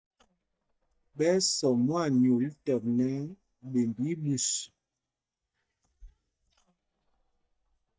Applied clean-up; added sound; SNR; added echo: neural mask model DeepFilterNet 3.